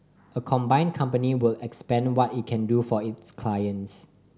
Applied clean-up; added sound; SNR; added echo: none; none; none; none.